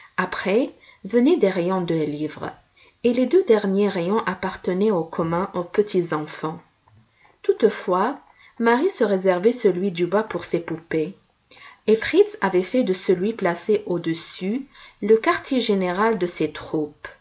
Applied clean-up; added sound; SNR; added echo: none; none; none; none.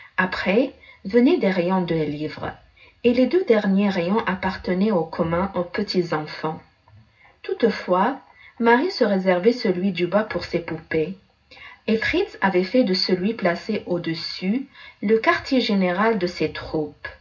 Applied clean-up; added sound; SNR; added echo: none; none; none; reverberation time 0.4 s.